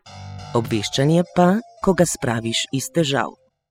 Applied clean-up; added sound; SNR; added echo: classical method spectral subtraction.